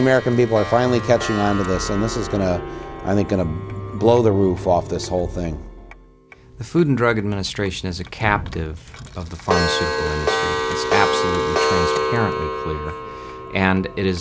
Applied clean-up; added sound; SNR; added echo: none; Clock; 5 dB; none.